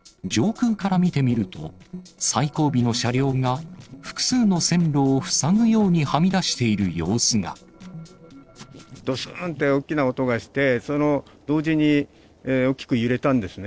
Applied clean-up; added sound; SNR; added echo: neural separator model SepFormer DNS4.